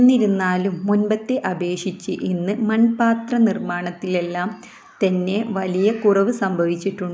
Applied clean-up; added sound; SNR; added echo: none; none; none; none.